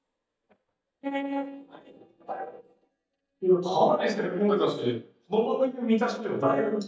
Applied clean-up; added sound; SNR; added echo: neural mask model DeepFilterNet 3.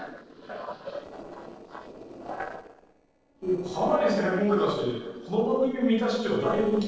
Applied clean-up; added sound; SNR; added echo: neural separator model SepFormer DNS4.